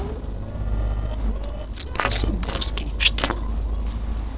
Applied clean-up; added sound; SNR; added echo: neural separator model SepFormer DNS4.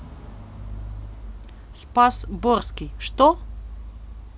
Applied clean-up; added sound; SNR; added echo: none; none; none; none.